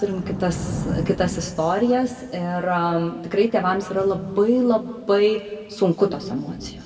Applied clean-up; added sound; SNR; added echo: none; Thunder / Rain; 12 dB; reverberation time 1.6 s.